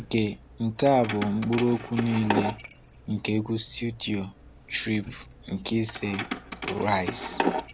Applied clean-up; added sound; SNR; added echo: none; Keys jangling; 7 dB; none.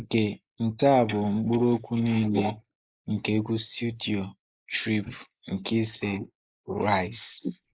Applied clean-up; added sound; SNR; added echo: neural mask model Resemble Enhance denoiser.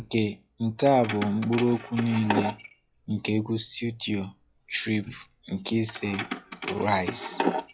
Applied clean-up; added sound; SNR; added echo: classical method log-MMSE.